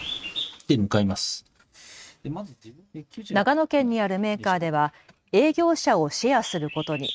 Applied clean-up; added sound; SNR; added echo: neural mask model RNNoise.